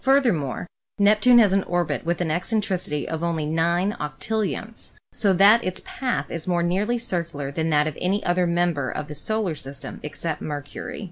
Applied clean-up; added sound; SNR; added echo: none; none; none; none.